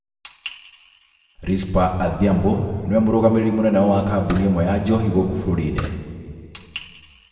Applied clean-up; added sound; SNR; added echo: none; Fireworks; 13 dB; reverberation time 2.1 s.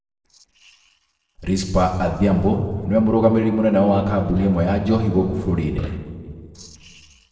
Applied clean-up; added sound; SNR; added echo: neural separator model SepFormer DNS4.